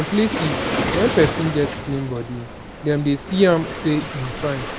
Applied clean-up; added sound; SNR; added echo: none; Waves, surf; 5 dB; none.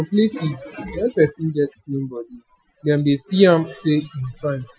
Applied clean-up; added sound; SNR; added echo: classical method Wiener filter.